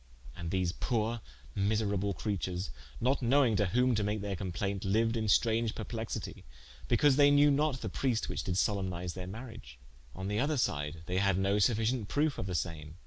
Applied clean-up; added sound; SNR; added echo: none; none; none; none.